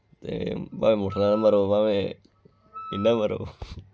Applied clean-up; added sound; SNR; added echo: none; Wind instrument, woodwind instrument; 17 dB; none.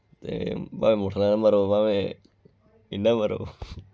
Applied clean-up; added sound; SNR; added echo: none; none; none; none.